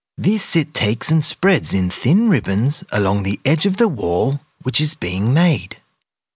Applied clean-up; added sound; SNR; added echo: none; none; none; none.